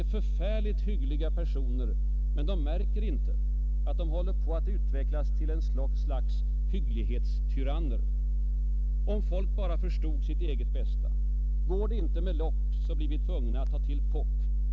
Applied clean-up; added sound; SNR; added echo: none; none; none; none.